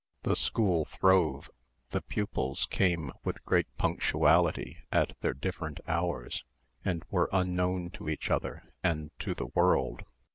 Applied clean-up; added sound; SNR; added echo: none; none; none; none.